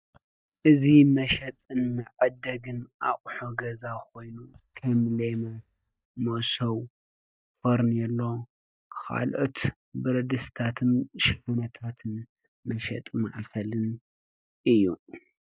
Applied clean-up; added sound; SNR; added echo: neural mask model DeepFilterNet 3.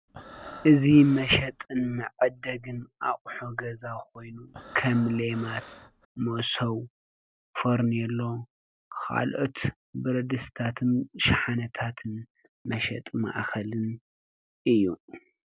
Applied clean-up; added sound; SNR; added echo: none; Breathing; 17 dB; none.